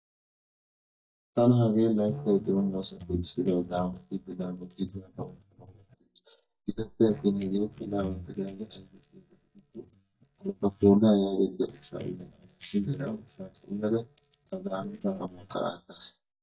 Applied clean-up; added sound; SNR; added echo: neural mask model DeepFilterNet 3.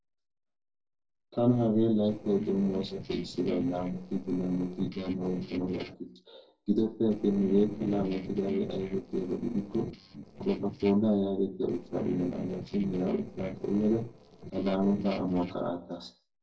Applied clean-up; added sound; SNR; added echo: neural separator model SepFormer DNS4.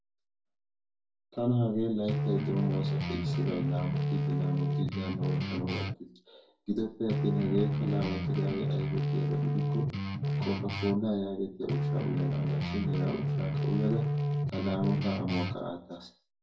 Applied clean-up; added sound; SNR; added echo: none; Guitar; -4 dB; reverberation time 0.3 s.